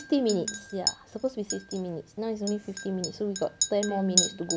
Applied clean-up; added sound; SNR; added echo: none; Chink, clink; 3 dB; none.